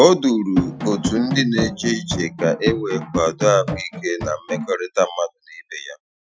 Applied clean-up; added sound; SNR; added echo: classical method Wiener filter.